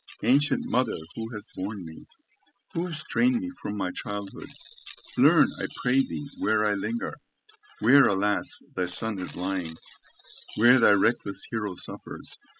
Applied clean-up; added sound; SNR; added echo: classical method spectral subtraction.